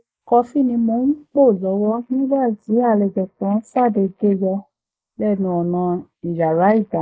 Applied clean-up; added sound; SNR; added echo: neural mask model Resemble Enhance denoiser.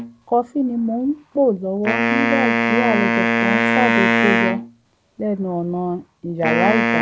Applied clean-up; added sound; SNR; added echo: none; Wind instrument, woodwind instrument; -1 dB; none.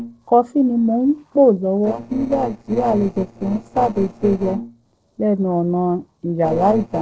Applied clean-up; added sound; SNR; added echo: neural separator model SepFormer DNS4.